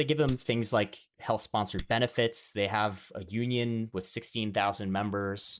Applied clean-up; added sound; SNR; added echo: neural mask model DeepFilterNet 3.